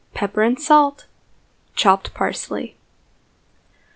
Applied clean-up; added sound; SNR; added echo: none; none; none; none.